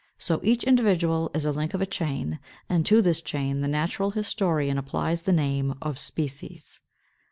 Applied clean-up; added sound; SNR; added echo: none; none; none; none.